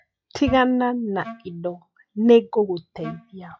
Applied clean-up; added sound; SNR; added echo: classical method log-MMSE.